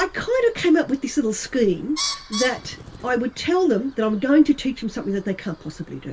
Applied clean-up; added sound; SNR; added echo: none; Bird; 15 dB; reverberation time 0.1 s.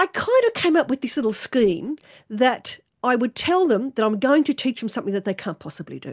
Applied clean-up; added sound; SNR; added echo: none; none; none; none.